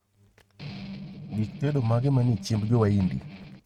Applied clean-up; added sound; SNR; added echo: neural mask model RNNoise.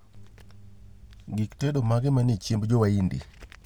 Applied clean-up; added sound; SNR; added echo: none; none; none; none.